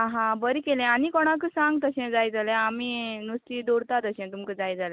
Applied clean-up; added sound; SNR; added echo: none; none; none; none.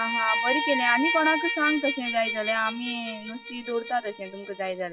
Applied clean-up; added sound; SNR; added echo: classical method log-MMSE.